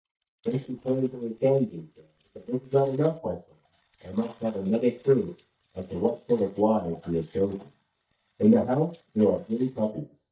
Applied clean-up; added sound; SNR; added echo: neural mask model DeepFilterNet 3.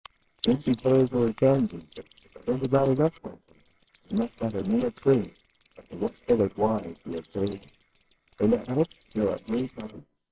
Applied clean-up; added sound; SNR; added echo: neural separator model SepFormer WHAMR!.